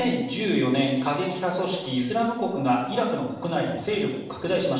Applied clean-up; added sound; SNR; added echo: none; none; none; reverberation time 0.9 s.